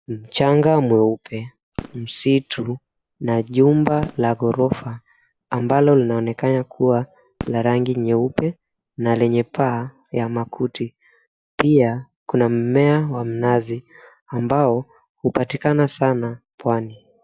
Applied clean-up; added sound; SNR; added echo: none; Fireworks; 20 dB; none.